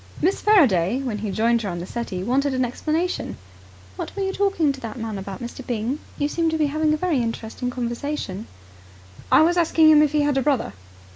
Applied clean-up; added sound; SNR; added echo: none; none; none; none.